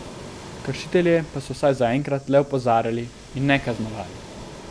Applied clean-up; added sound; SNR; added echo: none; Waves, surf; 16 dB; none.